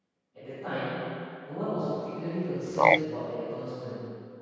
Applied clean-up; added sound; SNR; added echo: none; Frog; -5 dB; reverberation time 2.2 s.